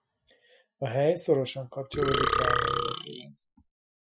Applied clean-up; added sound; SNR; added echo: classical method Wiener filter.